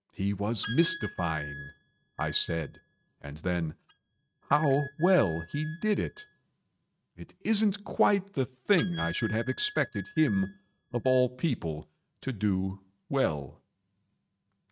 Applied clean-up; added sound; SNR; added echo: neural mask model RNNoise.